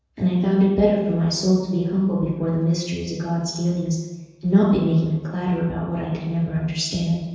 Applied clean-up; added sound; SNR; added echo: none; none; none; reverberation time 1.2 s.